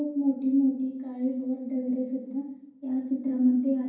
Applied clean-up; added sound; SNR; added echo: none; none; none; reverberation time 1.2 s.